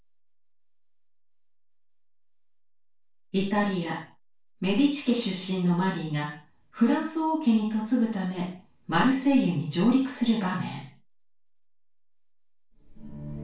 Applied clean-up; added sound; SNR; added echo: none; none; none; reverberation time 0.4 s.